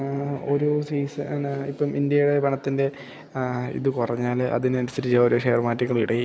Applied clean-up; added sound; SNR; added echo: none; none; none; none.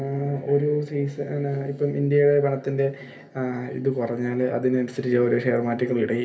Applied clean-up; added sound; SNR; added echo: none; none; none; reverberation time 0.3 s.